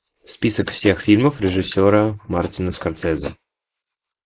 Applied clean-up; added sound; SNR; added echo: neural mask model Resemble Enhance denoiser.